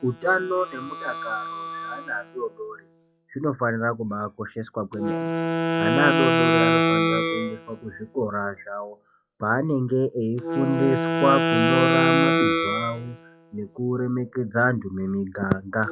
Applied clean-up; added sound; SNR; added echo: classical method log-MMSE.